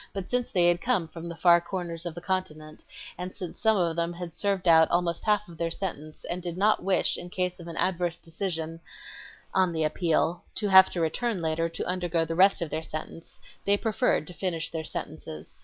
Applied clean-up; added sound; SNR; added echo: none; none; none; none.